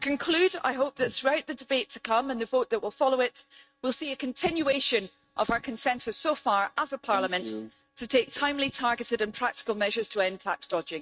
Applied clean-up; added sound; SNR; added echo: neural mask model RNNoise.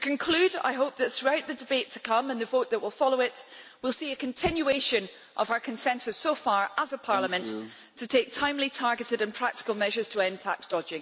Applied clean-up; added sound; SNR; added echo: none; none; none; none.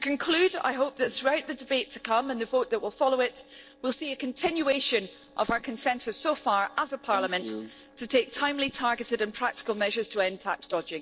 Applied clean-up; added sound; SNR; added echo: neural separator model SepFormer DNS4.